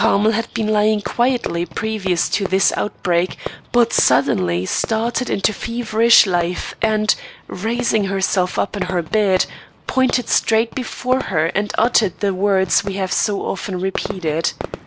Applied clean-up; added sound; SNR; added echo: none; Fireworks; 15 dB; none.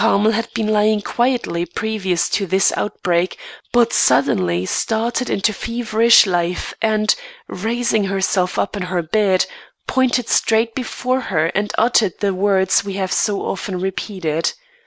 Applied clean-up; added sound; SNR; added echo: none; none; none; none.